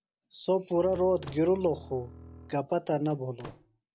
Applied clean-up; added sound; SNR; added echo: none; Slam / Microwave oven + Bowed string instrument; 18 dB; none.